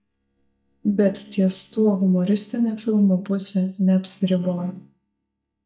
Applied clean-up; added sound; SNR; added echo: neural mask model DeepFilterNet 3.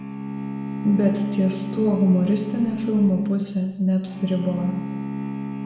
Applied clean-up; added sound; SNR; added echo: none; Bowed string instrument; 8 dB; reverberation time 1.0 s.